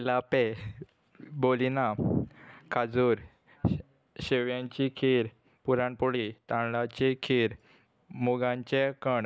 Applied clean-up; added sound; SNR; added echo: none; none; none; none.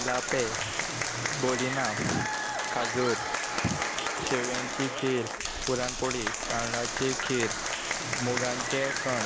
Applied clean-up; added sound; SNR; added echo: none; Applause / Crowd; -1 dB; none.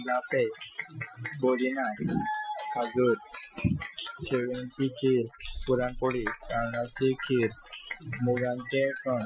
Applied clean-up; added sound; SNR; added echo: classical method Wiener filter.